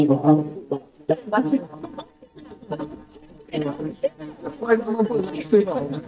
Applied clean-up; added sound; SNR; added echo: neural mask model DeepFilterNet 3.